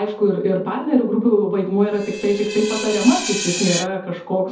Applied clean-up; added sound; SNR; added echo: none; Screech; 9 dB; reverberation time 0.5 s.